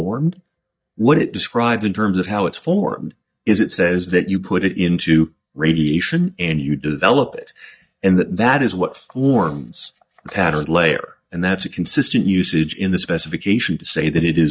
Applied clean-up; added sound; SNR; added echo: neural mask model DeepFilterNet 3.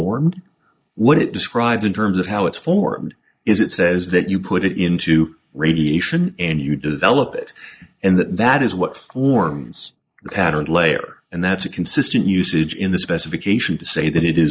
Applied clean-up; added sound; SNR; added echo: neural mask model Resemble Enhance denoiser.